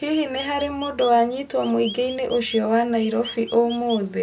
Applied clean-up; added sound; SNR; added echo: none; Chirp, tweet; 16 dB; none.